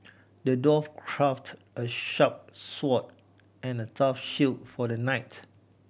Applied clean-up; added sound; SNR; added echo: none; none; none; none.